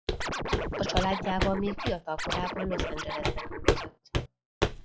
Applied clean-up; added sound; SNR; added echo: classical method log-MMSE.